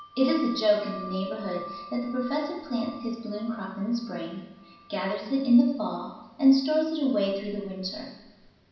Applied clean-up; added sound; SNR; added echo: none; Wind chime; 18 dB; reverberation time 0.9 s.